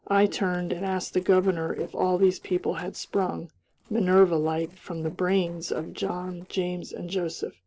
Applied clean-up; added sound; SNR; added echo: neural separator model SepFormer DNS4.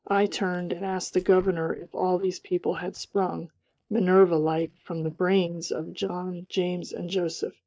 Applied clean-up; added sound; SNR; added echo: neural mask model DeepFilterNet 3.